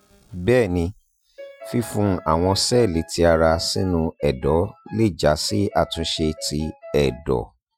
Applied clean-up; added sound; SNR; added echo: classical method Wiener filter.